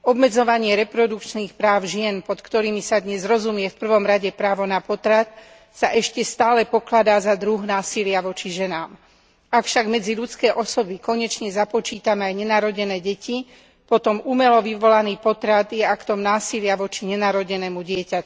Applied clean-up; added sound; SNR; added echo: none; none; none; none.